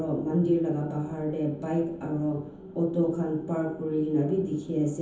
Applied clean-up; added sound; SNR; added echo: none; none; none; reverberation time 0.7 s.